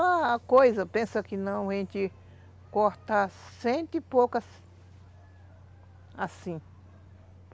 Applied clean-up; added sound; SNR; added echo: none; none; none; none.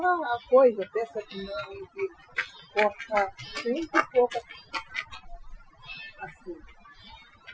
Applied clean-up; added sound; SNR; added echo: classical method Wiener filter.